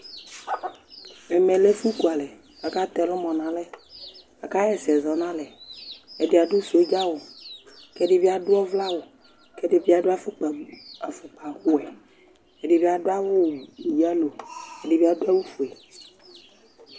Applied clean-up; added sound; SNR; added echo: none; none; none; none.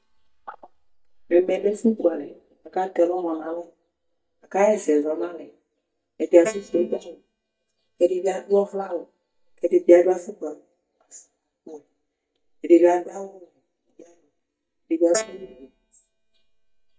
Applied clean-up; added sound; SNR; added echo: neural mask model DeepFilterNet 3.